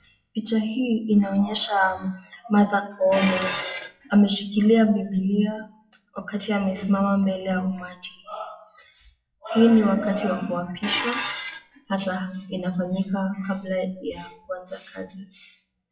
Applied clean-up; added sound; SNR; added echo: classical method WPE with log-MMSE.